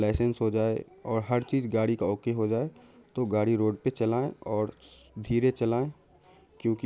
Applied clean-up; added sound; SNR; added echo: none; none; none; none.